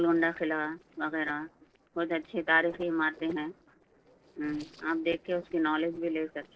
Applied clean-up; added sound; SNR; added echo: neural separator model SepFormer DNS4.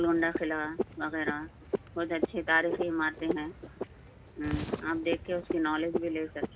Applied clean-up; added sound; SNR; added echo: none; Frog; 5 dB; reverberation time 0.3 s.